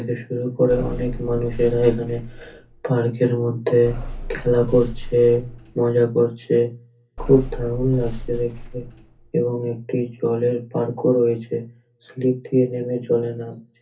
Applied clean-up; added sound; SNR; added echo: none; Bus / Engine; 10 dB; reverberation time 0.3 s.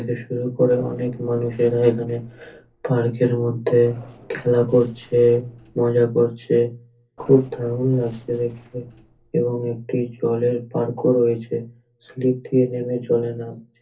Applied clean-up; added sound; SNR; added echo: neural separator model SepFormer DNS4.